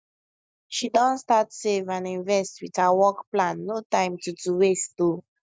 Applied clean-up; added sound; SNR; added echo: none; none; none; none.